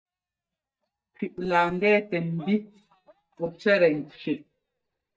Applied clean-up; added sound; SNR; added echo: neural mask model DeepFilterNet 3.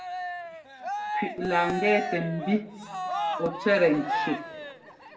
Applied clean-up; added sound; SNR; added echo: none; Cheering; 5 dB; reverberation time 1.4 s.